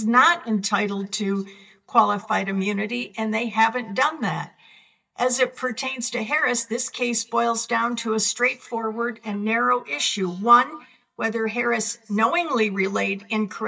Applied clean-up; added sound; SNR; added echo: neural mask model DeepFilterNet 3.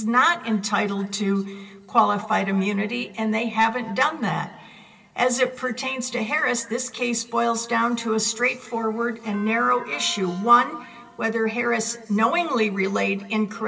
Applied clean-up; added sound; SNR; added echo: none; Doorbell; 19 dB; reverberation time 2.0 s.